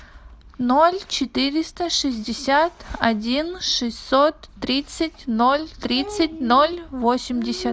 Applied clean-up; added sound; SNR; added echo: none; none; none; none.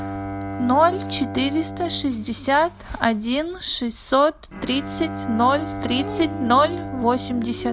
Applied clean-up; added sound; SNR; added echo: none; Bowed string instrument; 10 dB; none.